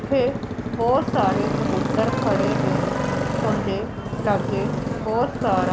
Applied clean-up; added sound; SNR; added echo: none; Motorcycle; 0 dB; none.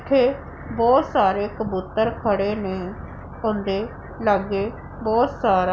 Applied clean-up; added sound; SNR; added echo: none; none; none; none.